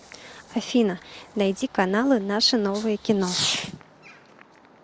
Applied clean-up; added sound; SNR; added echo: none; Fireworks; 11 dB; none.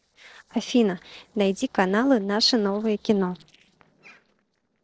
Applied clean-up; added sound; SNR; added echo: neural separator model SepFormer DNS4.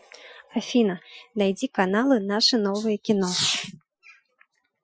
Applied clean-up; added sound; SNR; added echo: classical method Wiener filter.